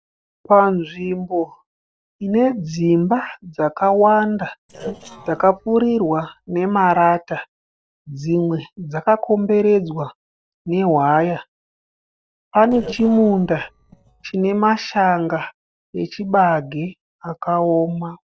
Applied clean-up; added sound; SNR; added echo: neural separator model SepFormer DNS4.